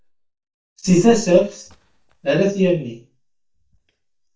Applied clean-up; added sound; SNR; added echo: neural mask model DeepFilterNet 3.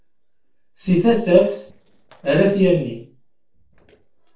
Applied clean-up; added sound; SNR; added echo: neural separator model SepFormer DNS4.